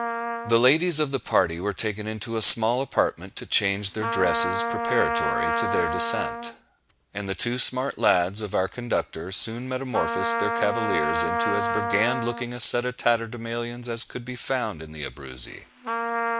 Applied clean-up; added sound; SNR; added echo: none; Trumpet; 6 dB; none.